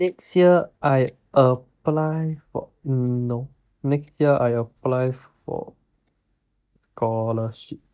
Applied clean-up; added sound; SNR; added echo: neural mask model DeepFilterNet 3.